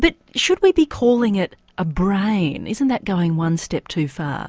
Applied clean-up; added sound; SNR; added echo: none; none; none; none.